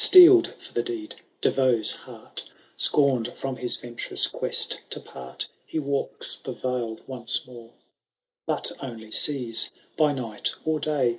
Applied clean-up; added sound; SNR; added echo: neural mask model Resemble Enhance denoiser.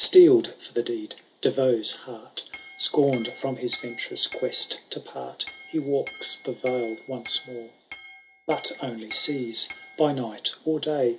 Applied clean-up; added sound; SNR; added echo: none; Chink, clink; 17 dB; none.